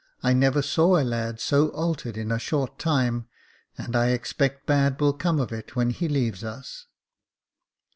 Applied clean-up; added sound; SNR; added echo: none; none; none; none.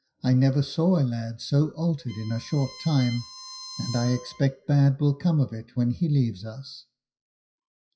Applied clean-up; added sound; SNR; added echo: classical method WPE with log-MMSE.